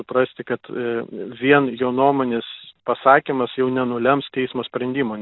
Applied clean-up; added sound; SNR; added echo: none; none; none; none.